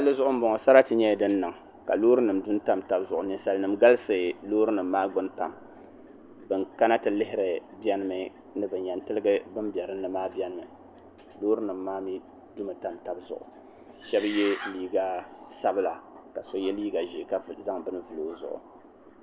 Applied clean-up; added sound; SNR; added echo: none; none; none; none.